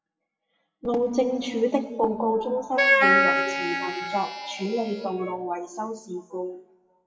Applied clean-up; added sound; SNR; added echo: classical method WPE with log-MMSE.